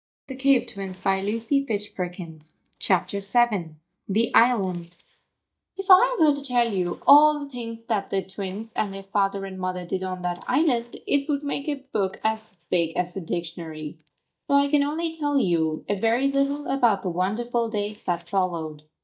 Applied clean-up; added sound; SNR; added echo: neural mask model DeepFilterNet 3.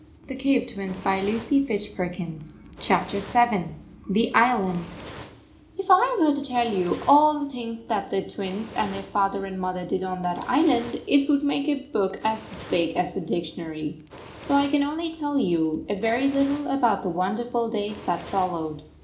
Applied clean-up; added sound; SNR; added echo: none; Fire; 20 dB; reverberation time 0.4 s.